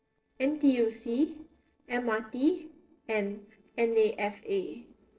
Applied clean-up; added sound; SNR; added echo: neural separator model SepFormer DNS4.